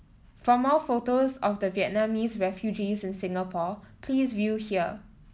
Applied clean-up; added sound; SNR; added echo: none; none; none; none.